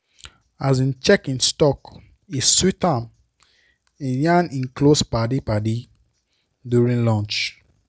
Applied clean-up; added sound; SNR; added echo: none; none; none; none.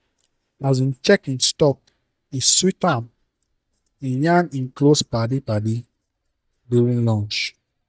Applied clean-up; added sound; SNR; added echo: neural mask model DeepFilterNet 3.